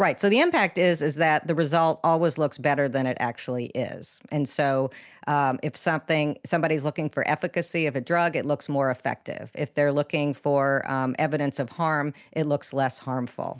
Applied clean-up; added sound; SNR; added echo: none; none; none; none.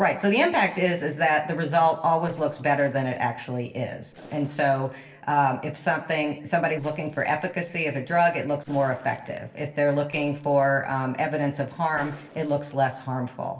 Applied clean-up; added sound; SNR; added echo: neural separator model SepFormer DNS4.